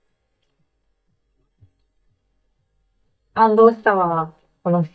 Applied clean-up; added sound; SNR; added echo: neural mask model DeepFilterNet 3.